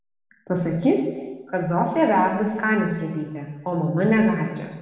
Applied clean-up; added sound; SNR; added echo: none; none; none; reverberation time 1.2 s.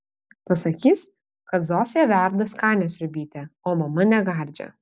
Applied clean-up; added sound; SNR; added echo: none; none; none; none.